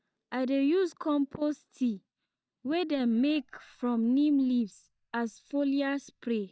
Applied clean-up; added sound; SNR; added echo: neural mask model DeepFilterNet 3.